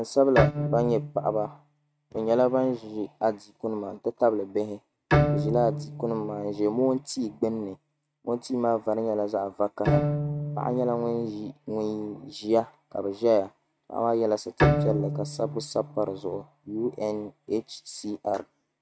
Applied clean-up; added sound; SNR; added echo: neural mask model RNNoise.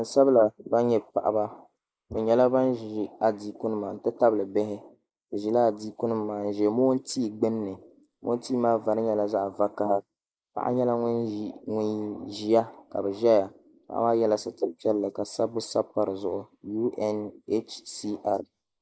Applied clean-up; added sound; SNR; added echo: neural mask model Resemble Enhance denoiser.